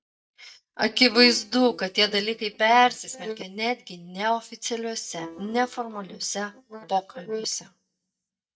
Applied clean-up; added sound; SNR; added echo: neural mask model DeepFilterNet 3.